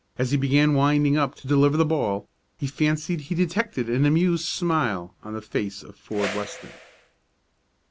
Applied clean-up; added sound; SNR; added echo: none; Whoosh, swoosh, swish; 11 dB; none.